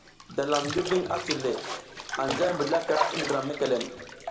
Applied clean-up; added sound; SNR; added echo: none; Bathtub (filling or washing); 5 dB; reverberation time 2.0 s.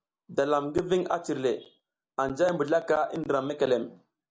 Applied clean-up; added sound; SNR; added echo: none; none; none; none.